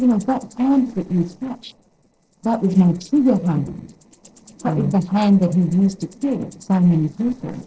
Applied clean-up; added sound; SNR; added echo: neural separator model SepFormer DNS4.